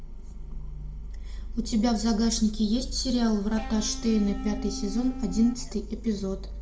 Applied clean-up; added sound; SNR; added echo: none; Electric guitar / Bass guitar; 11 dB; reverberation time 0.7 s.